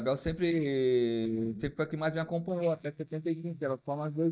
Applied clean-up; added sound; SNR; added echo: neural mask model DeepFilterNet 3.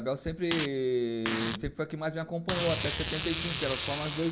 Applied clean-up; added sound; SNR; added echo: none; Packing tape, duct tape; 5 dB; reverberation time 0.6 s.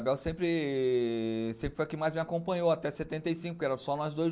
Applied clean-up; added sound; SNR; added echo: none; none; none; none.